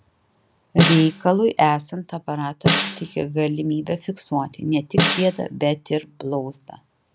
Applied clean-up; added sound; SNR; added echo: none; Snare drum; 2 dB; none.